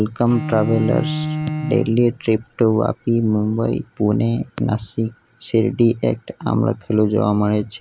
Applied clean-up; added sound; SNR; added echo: none; Bowed string instrument; 8 dB; none.